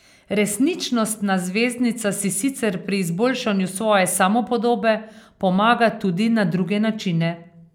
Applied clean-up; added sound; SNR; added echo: none; none; none; none.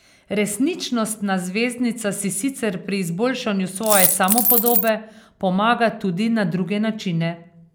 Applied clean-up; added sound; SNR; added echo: none; Coin (dropping); -3 dB; none.